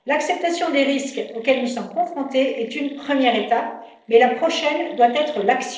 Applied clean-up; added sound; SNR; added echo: neural separator model SepFormer DNS4.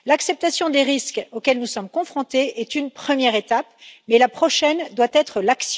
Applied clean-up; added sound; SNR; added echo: none; none; none; none.